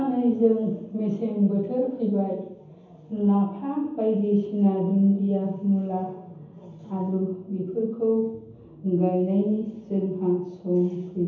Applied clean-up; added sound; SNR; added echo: none; none; none; reverberation time 0.9 s.